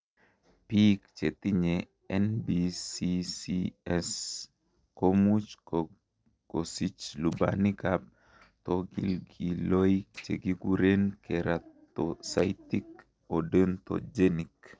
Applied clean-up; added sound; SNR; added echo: neural separator model SepFormer DNS4.